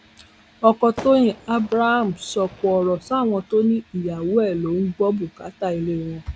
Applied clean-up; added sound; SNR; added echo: none; Fireworks; 19 dB; none.